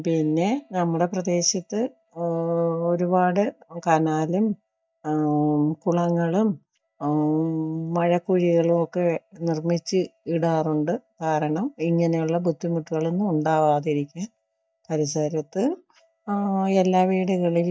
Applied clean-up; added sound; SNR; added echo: neural mask model DeepFilterNet 3.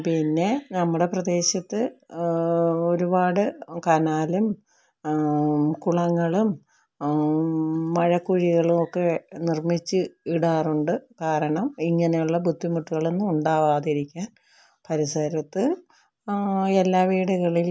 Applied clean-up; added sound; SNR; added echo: none; none; none; none.